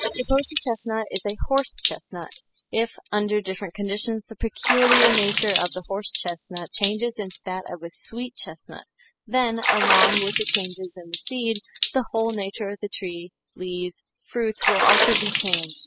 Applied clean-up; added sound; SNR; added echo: classical method spectral subtraction.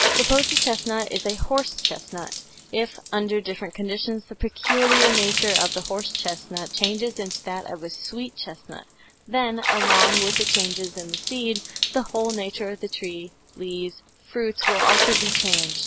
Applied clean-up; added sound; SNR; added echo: none; Water / Splash, splatter; -1 dB; none.